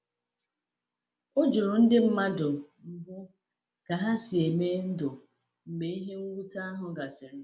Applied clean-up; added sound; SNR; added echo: none; none; none; none.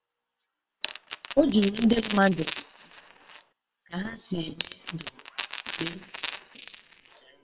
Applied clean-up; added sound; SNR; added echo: neural separator model SepFormer WHAM!.